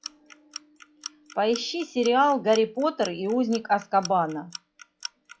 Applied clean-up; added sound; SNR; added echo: classical method log-MMSE.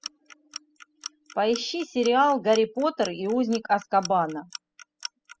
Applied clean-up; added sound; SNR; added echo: classical method spectral subtraction.